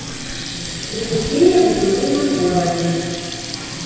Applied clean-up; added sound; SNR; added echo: none; Water tap, faucet; 10 dB; reverberation time 2.0 s.